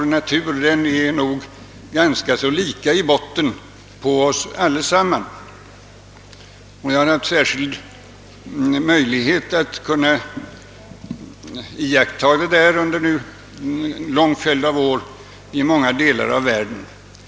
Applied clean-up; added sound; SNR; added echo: none; none; none; none.